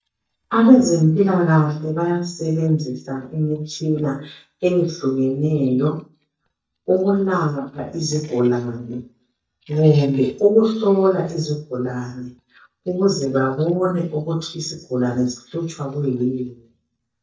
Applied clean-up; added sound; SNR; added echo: neural mask model DeepFilterNet 3.